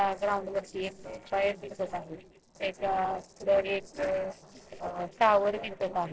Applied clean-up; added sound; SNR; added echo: neural separator model SepFormer DNS4.